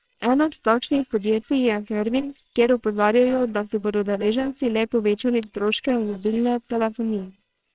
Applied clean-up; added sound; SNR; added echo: neural separator model SepFormer WHAMR!.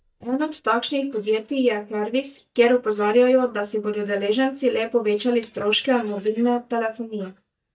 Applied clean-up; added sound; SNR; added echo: neural mask model DeepFilterNet 3.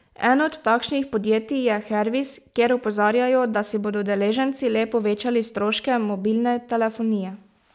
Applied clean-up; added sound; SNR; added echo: none; none; none; none.